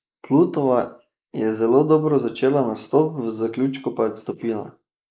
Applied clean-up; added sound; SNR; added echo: neural mask model Resemble Enhance denoiser.